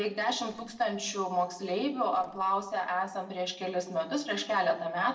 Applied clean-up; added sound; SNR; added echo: neural separator model SepFormer DNS4.